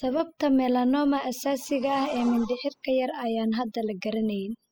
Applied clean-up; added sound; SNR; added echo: classical method spectral subtraction.